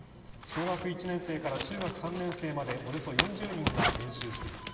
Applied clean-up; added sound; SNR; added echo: none; Zipper (clothing); -1 dB; reverberation time 2.9 s.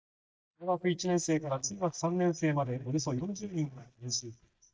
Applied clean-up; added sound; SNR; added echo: neural mask model DeepFilterNet 3.